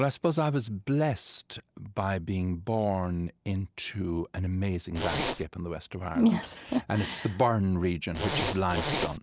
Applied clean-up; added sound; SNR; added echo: none; Zipper (clothing); 2 dB; none.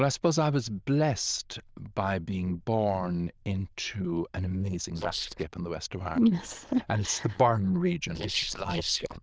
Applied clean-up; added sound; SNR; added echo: neural diffusion model UNIVERSE++.